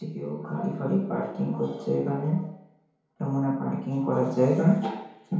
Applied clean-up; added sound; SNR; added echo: none; none; none; reverberation time 1.0 s.